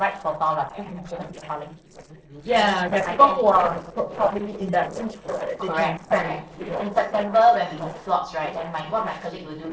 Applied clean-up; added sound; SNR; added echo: neural separator model SepFormer DNS4.